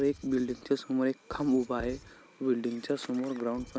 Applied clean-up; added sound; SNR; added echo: none; Squeak / Writing; 20 dB; none.